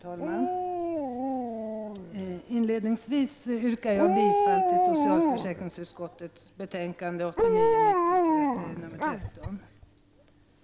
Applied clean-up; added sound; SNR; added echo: none; Dog; -5 dB; none.